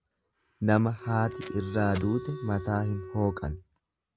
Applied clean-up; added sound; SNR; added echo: none; Packing tape, duct tape + Wind instrument, woodwind instrument; 13 dB; none.